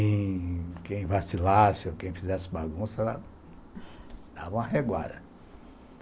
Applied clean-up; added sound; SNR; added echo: none; none; none; none.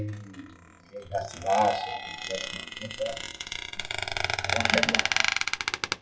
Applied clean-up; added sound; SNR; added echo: classical method WPE with log-MMSE.